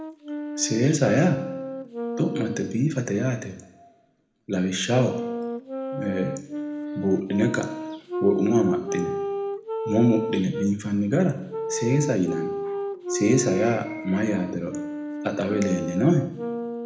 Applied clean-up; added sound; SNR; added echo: none; Wind instrument, woodwind instrument; 6 dB; reverberation time 0.7 s.